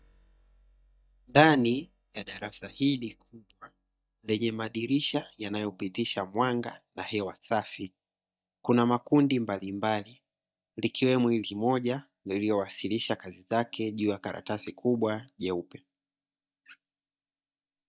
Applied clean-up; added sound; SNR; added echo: neural mask model DeepFilterNet 3.